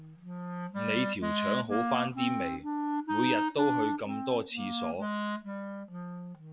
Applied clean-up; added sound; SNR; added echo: none; Wind instrument, woodwind instrument; -1 dB; none.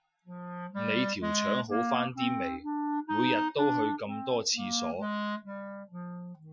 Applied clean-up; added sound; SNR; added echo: classical method Wiener filter.